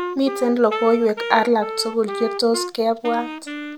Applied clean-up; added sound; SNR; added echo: none; Wind instrument, woodwind instrument; 9 dB; none.